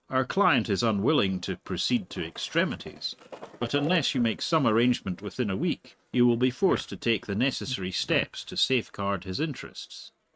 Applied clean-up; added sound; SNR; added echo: neural mask model RNNoise.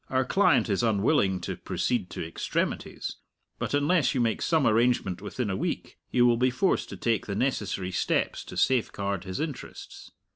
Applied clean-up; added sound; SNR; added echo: none; none; none; none.